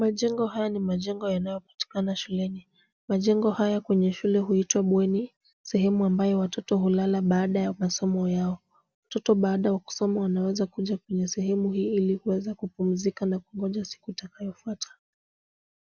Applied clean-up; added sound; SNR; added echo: none; none; none; none.